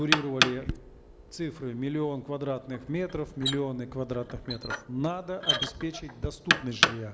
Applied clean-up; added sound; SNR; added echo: none; Knock; -1 dB; none.